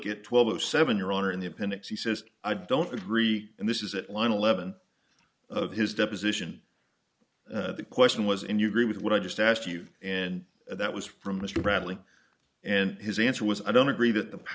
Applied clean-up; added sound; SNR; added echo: none; none; none; none.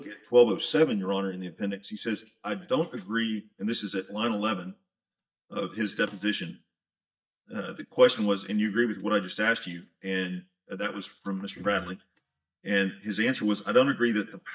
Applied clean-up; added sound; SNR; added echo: neural mask model DeepFilterNet 3.